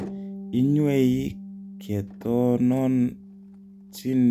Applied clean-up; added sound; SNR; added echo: none; Bass guitar + Motor vehicle (road); 15 dB; none.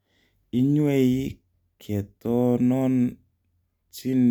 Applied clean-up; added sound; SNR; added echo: none; none; none; none.